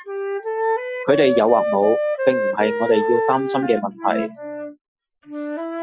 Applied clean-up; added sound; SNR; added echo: classical method Wiener filter.